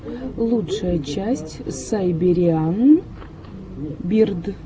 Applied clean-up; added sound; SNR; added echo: none; none; none; none.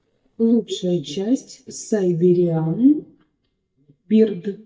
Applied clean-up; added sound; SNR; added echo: neural mask model DeepFilterNet 3.